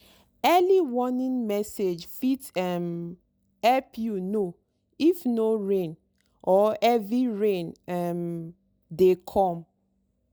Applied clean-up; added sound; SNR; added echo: none; none; none; none.